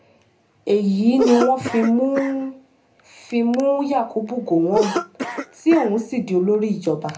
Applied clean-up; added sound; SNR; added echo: none; Cough; 10 dB; reverberation time 0.3 s.